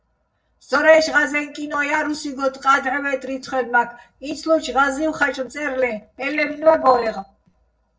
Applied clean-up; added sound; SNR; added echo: neural separator model SepFormer DNS4.